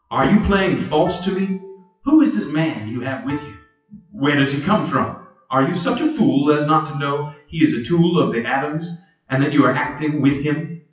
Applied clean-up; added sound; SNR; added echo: classical method WPE with log-MMSE.